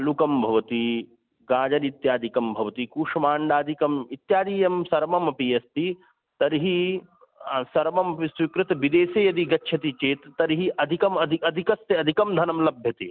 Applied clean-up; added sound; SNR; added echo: none; none; none; none.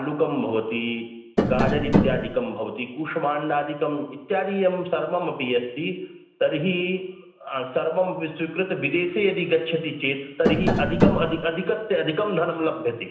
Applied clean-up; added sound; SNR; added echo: none; Tap; -3 dB; reverberation time 0.9 s.